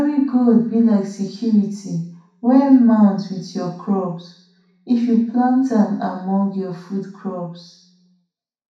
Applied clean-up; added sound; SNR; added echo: none; none; none; reverberation time 0.6 s.